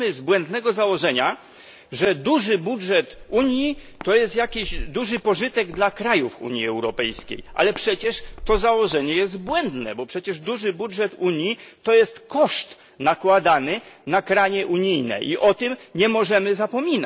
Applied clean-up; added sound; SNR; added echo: none; Walk, footsteps; 14 dB; none.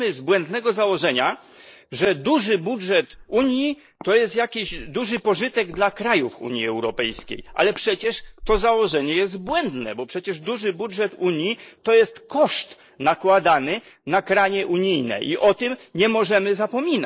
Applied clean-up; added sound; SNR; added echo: neural mask model Resemble Enhance denoiser.